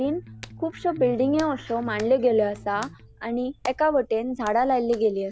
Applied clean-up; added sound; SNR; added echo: none; Electric guitar + Hands; 18 dB; none.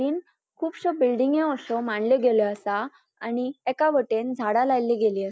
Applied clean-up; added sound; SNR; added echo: none; none; none; none.